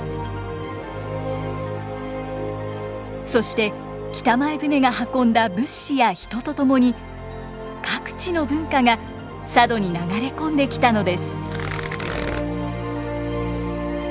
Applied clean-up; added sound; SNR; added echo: none; Tearing; 10 dB; none.